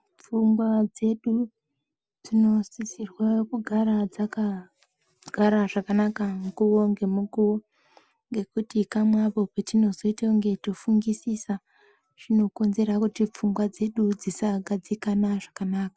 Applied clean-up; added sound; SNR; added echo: none; none; none; none.